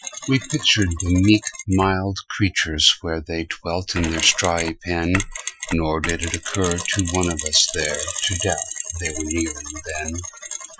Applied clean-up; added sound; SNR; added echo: classical method Wiener filter.